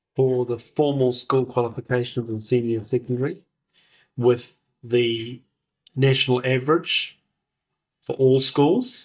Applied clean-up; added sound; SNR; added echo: neural mask model DeepFilterNet 3.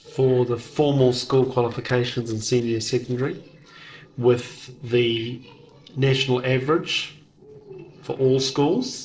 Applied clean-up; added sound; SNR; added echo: neural separator model SepFormer DNS4.